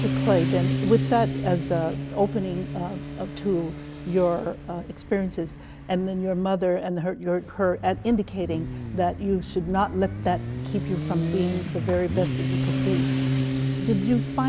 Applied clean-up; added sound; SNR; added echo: none; Motorcycle; 3 dB; none.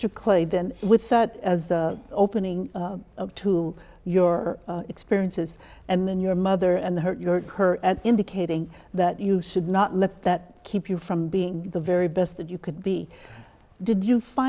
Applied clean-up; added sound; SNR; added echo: none; none; none; none.